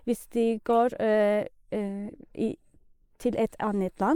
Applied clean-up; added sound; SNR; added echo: neural mask model Resemble Enhance denoiser.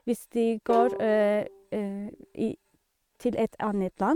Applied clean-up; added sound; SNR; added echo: neural mask model RNNoise.